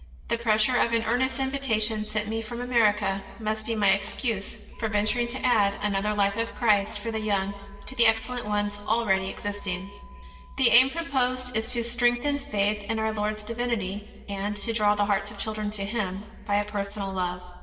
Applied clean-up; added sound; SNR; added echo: none; Motor vehicle (road); 20 dB; reverberation time 2.0 s.